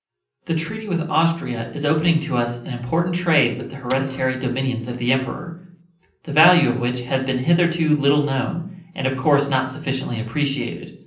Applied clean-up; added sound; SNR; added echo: none; Printer; 12 dB; reverberation time 0.6 s.